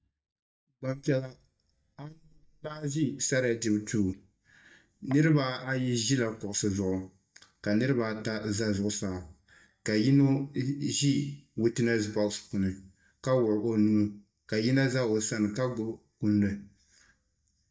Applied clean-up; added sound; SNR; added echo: neural mask model DeepFilterNet 3.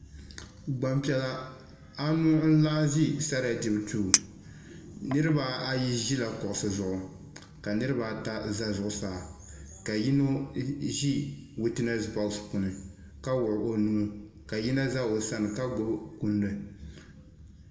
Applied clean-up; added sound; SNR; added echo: none; Chink, clink; 6 dB; reverberation time 1.2 s.